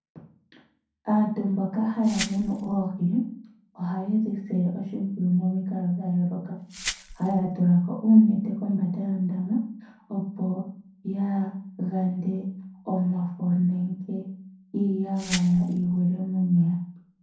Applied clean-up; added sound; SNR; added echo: none; Glass; 12 dB; reverberation time 0.5 s.